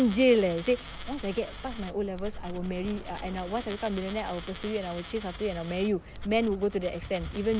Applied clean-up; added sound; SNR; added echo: none; Coin (dropping) + Livestock, farm animals, working animals; 14 dB; none.